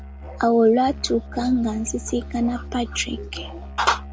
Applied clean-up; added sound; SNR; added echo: none; Musical instrument; 13 dB; none.